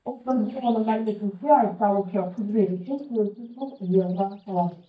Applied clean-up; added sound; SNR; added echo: neural mask model DeepFilterNet 3.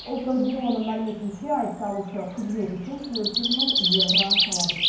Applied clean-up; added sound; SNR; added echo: none; Bird; -1 dB; reverberation time 0.9 s.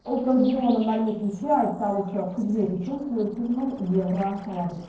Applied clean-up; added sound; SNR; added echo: neural separator model SepFormer DNS4.